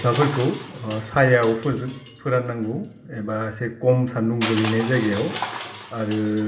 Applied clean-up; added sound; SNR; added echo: none; Crushing; 11 dB; reverberation time 2.0 s.